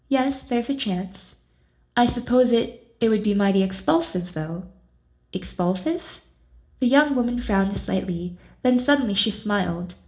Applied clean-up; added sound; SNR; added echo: none; none; none; reverberation time 0.4 s.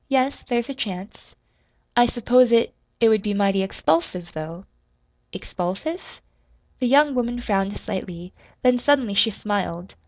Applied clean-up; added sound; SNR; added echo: none; none; none; none.